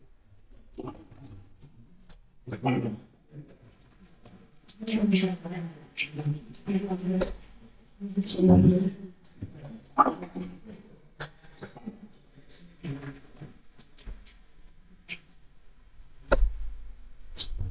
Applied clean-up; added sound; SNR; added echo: neural mask model DeepFilterNet 3.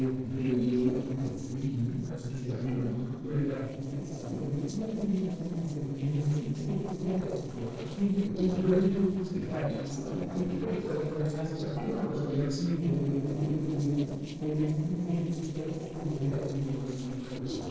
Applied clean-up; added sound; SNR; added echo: neural separator model SepFormer DNS4.